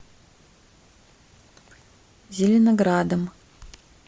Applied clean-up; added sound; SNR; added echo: none; none; none; none.